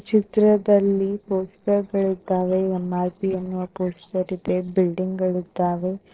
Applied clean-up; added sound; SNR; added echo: neural separator model SepFormer DNS4.